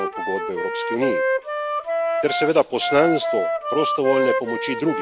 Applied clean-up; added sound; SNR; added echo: none; Wind instrument, woodwind instrument; 1 dB; none.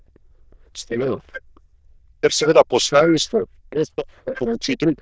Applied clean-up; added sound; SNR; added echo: neural diffusion model UNIVERSE++.